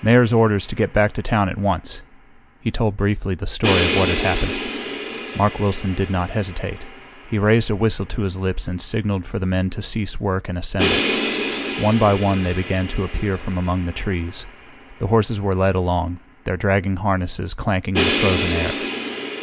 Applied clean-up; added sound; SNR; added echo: none; Crash cymbal; 7 dB; none.